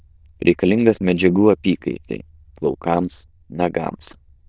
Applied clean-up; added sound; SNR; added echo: neural diffusion model UNIVERSE++.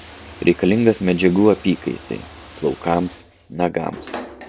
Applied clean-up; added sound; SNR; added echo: none; Bathtub (filling or washing); 18 dB; none.